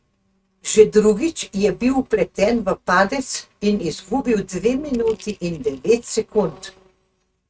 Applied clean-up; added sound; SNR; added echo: neural mask model RNNoise.